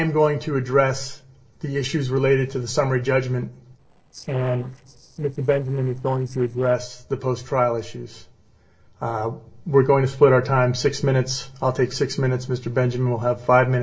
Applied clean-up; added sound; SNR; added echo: neural separator model SepFormer DNS4.